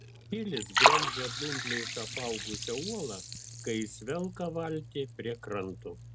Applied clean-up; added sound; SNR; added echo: none; Liquid; -4 dB; none.